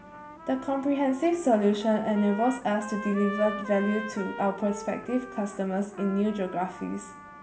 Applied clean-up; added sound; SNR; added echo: none; Trumpet; 13 dB; none.